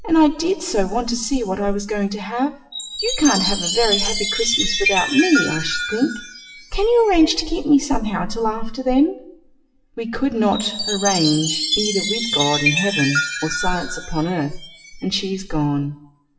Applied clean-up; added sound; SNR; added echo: classical method WPE with log-MMSE.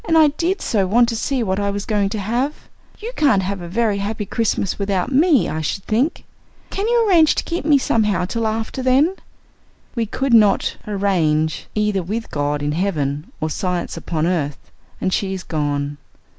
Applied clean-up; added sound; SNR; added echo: none; none; none; none.